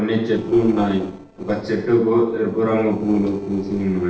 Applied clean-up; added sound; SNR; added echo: neural separator model SepFormer DNS4.